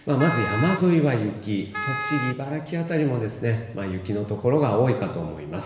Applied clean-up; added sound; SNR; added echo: none; Wind instrument, woodwind instrument; 8 dB; reverberation time 1.1 s.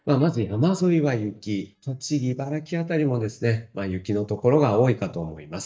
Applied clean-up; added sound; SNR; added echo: neural mask model DeepFilterNet 3.